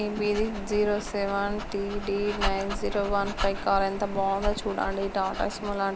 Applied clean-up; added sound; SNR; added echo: none; Dog; 6 dB; none.